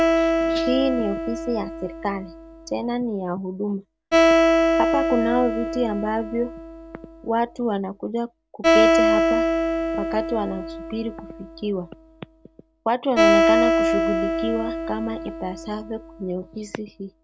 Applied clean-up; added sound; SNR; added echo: none; Acoustic guitar; -4 dB; none.